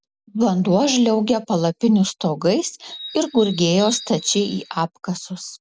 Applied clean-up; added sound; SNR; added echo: none; Bird; 14 dB; none.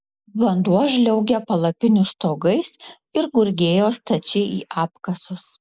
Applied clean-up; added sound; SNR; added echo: neural mask model Resemble Enhance denoiser.